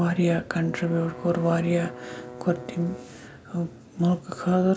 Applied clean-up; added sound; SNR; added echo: none; Bowed string instrument; 17 dB; none.